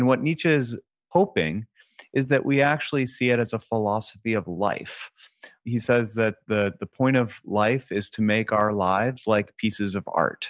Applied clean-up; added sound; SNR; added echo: none; none; none; none.